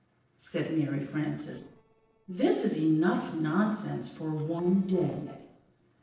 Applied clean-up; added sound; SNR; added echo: neural separator model SepFormer DNS4.